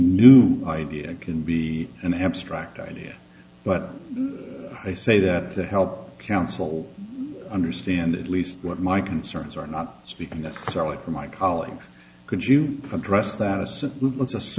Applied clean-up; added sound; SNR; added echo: none; none; none; none.